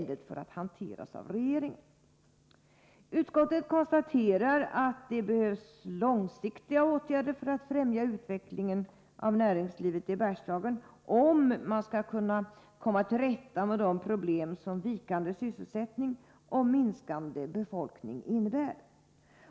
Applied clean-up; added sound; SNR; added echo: none; none; none; none.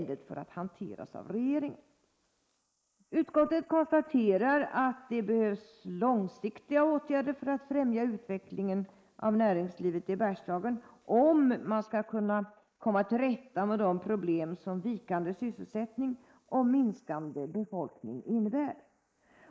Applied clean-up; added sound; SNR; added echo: neural mask model Resemble Enhance denoiser.